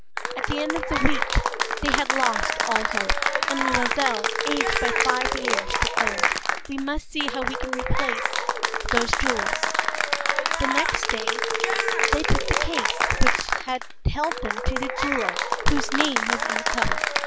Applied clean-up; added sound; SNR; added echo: none; Applause / Cheering; -2 dB; none.